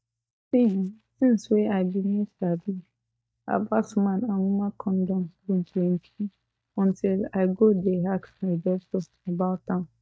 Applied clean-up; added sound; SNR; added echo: neural mask model DeepFilterNet 3.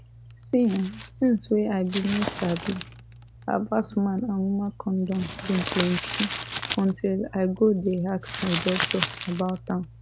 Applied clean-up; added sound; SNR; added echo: none; Crumpling, crinkling; 7 dB; none.